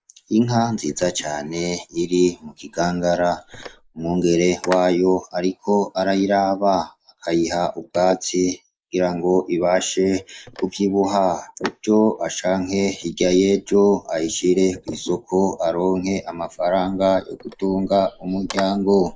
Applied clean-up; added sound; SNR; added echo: neural mask model Resemble Enhance denoiser.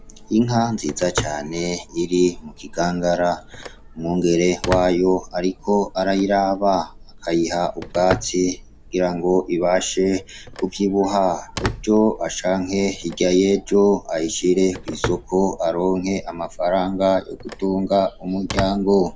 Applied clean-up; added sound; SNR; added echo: none; Telephone; 14 dB; none.